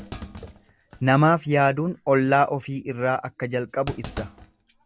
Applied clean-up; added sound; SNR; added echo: none; Thump, thud; 18 dB; none.